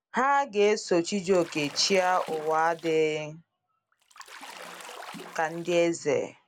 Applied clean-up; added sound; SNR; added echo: none; Bathtub (filling or washing) / Splash, splatter; 17 dB; none.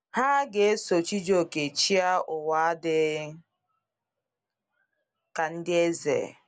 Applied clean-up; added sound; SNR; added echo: none; none; none; none.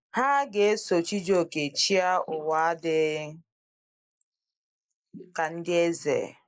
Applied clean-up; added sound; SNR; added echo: neural mask model Resemble Enhance denoiser.